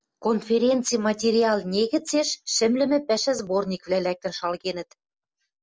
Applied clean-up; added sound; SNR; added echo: none; none; none; none.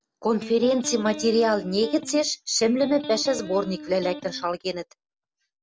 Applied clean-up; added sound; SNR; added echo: none; Electric guitar; 12 dB; none.